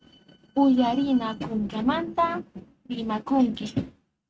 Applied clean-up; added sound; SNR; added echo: neural mask model RNNoise.